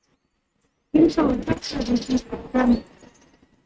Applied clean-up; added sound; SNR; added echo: neural mask model RNNoise.